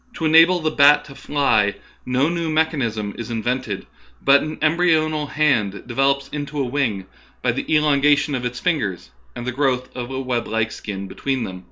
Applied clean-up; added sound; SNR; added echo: none; none; none; none.